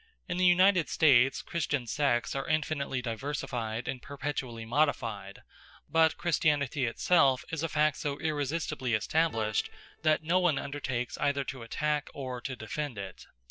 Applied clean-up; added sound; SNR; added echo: neural separator model SepFormer DNS4.